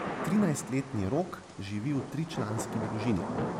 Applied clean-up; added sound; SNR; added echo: none; Thunder / Rain; 5 dB; none.